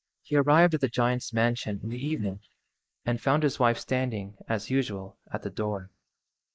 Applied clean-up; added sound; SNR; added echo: neural mask model Resemble Enhance denoiser.